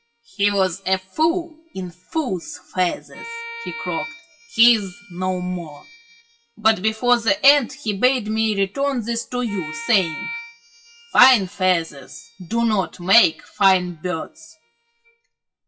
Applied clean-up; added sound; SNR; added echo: classical method WPE with log-MMSE.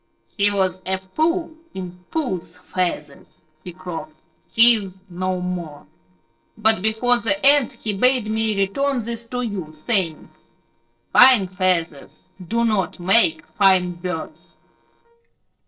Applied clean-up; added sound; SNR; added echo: neural separator model SepFormer DNS4.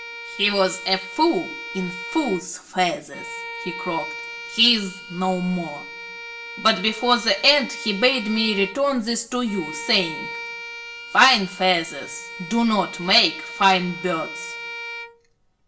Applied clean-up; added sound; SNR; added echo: none; Bowed string instrument; 12 dB; reverberation time 0.5 s.